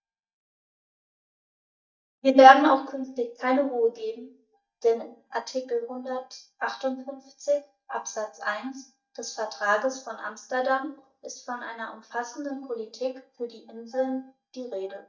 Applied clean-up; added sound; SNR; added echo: neural mask model DeepFilterNet 3.